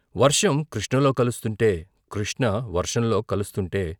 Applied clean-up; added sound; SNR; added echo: none; none; none; none.